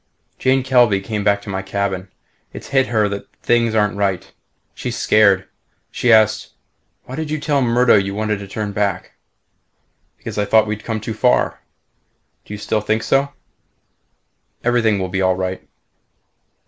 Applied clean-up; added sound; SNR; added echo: none; none; none; none.